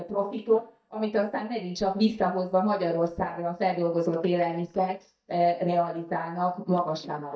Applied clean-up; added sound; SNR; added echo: neural mask model DeepFilterNet 3.